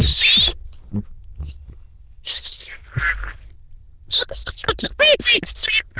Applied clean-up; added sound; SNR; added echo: neural diffusion model UNIVERSE++.